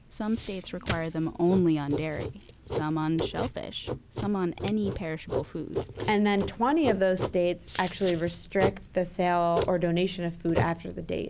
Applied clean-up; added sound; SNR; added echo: none; Writing; 8 dB; none.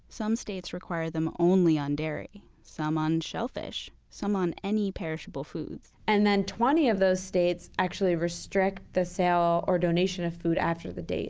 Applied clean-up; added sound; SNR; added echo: none; none; none; none.